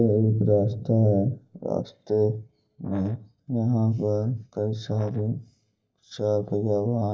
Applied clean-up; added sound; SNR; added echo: neural mask model DeepFilterNet 3.